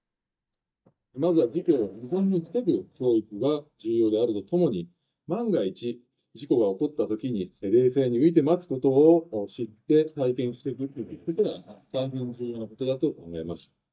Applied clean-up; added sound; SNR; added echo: neural mask model DeepFilterNet 3.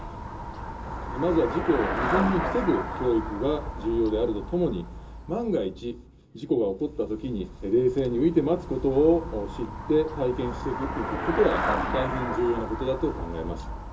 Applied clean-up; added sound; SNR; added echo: none; Traffic noise, roadway noise / Bicycle; 6 dB; reverberation time 0.2 s.